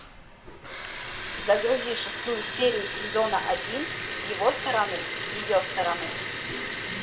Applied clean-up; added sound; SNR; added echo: none; Liquid; 5 dB; reverberation time 1.3 s.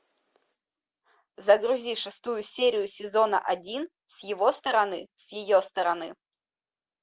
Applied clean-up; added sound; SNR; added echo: none; none; none; none.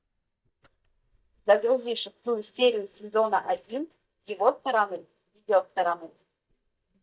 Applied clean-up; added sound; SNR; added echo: neural mask model DeepFilterNet 3.